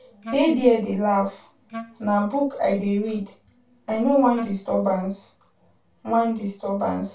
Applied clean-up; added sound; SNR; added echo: none; Wind instrument, woodwind instrument; 14 dB; reverberation time 0.2 s.